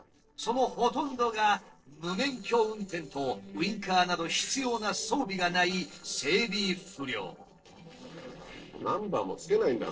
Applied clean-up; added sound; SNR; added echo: neural separator model SepFormer DNS4.